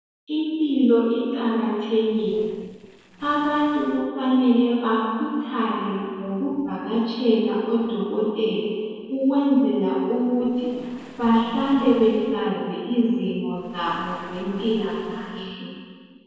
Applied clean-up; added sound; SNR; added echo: neural separator model SepFormer DNS4.